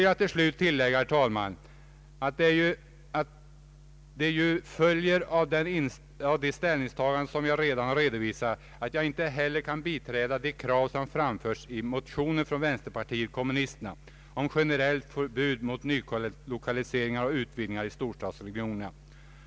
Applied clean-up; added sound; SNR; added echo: none; none; none; none.